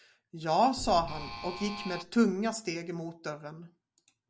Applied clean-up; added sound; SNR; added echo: none; Boom + Alarm; 11 dB; none.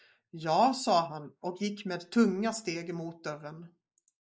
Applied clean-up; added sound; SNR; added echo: neural mask model Resemble Enhance denoiser.